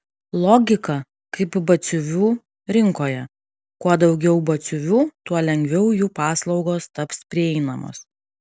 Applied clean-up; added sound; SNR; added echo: none; none; none; none.